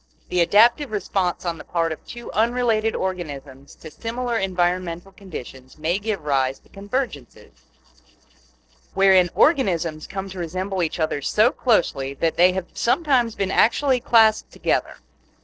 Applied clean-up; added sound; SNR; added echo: neural separator model SepFormer DNS4.